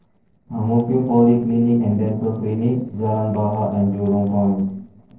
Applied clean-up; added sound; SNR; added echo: neural separator model SepFormer DNS4.